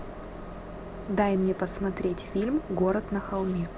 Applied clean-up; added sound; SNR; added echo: none; Train; 10 dB; none.